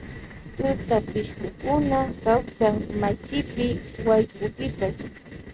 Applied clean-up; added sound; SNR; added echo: neural mask model RNNoise.